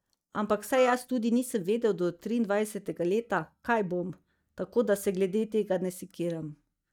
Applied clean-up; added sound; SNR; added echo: neural mask model DeepFilterNet 3.